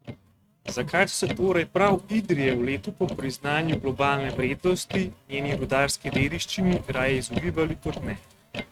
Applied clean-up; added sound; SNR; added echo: neural mask model RNNoise.